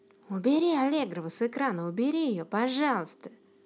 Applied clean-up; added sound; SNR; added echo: none; none; none; none.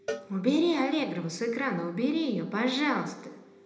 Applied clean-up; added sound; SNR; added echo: none; Cowbell; 16 dB; reverberation time 1.0 s.